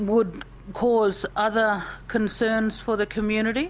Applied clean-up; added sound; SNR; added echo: none; none; none; none.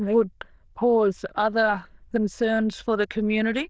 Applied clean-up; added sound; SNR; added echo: neural diffusion model UNIVERSE++.